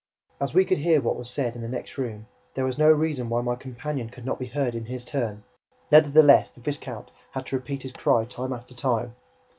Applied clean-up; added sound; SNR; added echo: none; none; none; none.